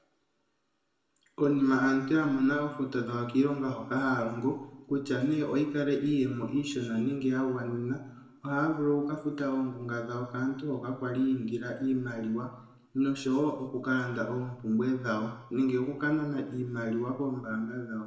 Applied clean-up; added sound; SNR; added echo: none; none; none; reverberation time 0.9 s.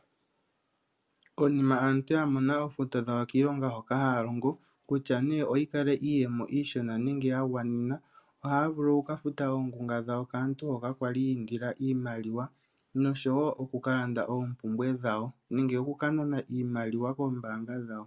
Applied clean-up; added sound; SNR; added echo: none; none; none; none.